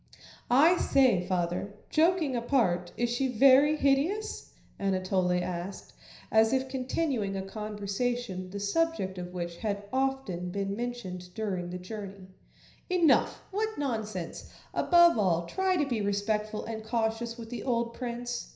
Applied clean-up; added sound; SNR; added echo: none; none; none; reverberation time 0.5 s.